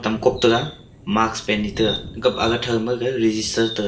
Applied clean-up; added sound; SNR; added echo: none; Thunder; 17 dB; reverberation time 0.4 s.